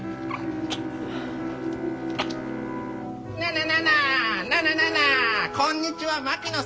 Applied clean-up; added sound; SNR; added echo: none; Bowed string instrument; 11 dB; none.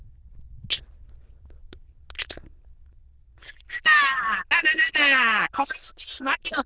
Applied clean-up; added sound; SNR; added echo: neural diffusion model UNIVERSE++.